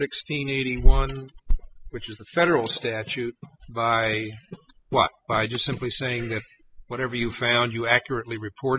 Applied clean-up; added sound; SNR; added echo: classical method spectral subtraction.